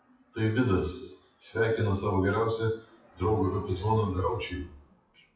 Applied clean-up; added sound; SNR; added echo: classical method WPE with log-MMSE.